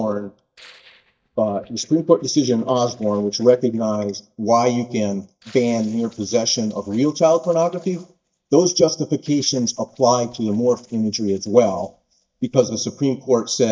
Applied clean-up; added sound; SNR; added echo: neural mask model DeepFilterNet 3.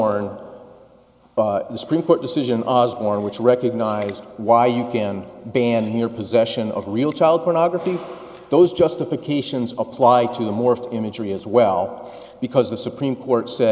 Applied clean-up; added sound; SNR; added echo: none; none; none; none.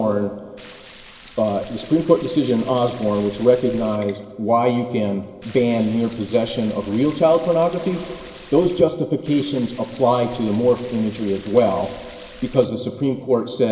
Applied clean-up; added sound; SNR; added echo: none; Stream; 20 dB; reverberation time 0.7 s.